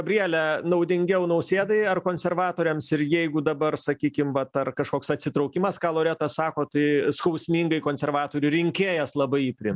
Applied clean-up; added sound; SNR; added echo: none; none; none; none.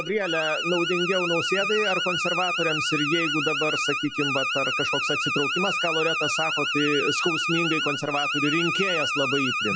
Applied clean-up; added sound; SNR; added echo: classical method log-MMSE.